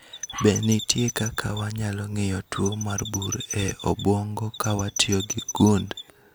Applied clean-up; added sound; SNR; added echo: none; Chirp, tweet; 11 dB; none.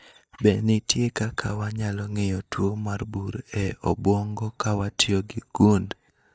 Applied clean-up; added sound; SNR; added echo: neural mask model DeepFilterNet 3.